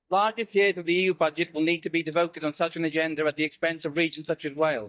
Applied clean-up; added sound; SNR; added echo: neural mask model DeepFilterNet 3.